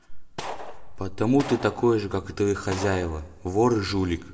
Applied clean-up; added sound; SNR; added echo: none; Gunshot, gunfire; 15 dB; reverberation time 2.8 s.